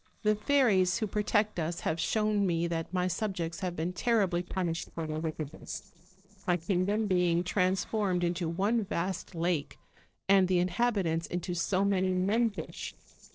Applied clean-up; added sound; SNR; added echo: neural separator model SepFormer DNS4.